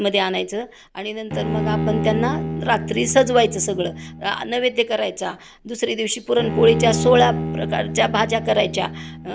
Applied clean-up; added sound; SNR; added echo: none; Bowed string instrument; 6 dB; none.